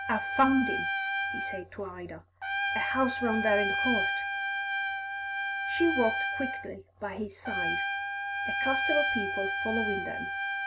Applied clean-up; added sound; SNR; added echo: none; Trumpet; -1 dB; none.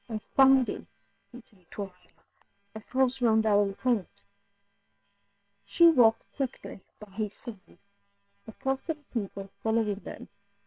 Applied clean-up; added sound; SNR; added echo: neural separator model SepFormer WHAM!.